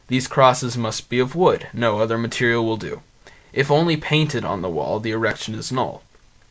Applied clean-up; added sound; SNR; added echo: none; none; none; none.